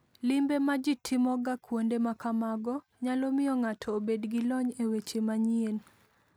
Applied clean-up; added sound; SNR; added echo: none; none; none; none.